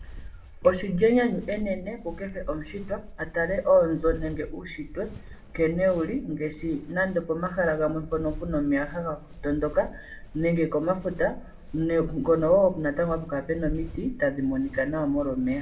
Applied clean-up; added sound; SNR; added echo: none; Walk, footsteps; 13 dB; reverberation time 0.4 s.